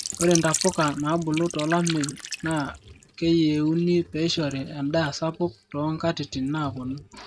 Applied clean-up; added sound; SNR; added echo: neural mask model RNNoise.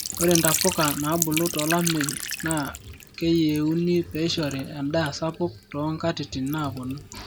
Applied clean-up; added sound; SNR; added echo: none; Trickle, dribble / Sink (filling or washing); 7 dB; none.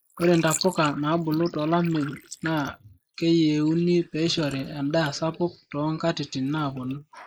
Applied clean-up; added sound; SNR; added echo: neural mask model Resemble Enhance denoiser.